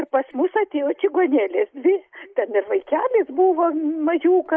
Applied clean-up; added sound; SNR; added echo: neural mask model Resemble Enhance denoiser.